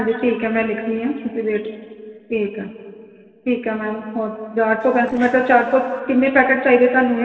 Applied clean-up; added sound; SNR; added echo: neural separator model SepFormer DNS4.